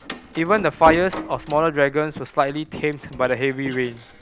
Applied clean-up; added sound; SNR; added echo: none; Door; 12 dB; none.